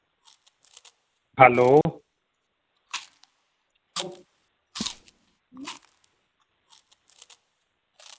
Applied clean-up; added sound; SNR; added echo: none; Chewing, mastication; 17 dB; none.